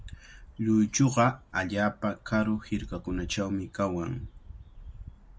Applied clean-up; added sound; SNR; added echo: none; Bird; 16 dB; none.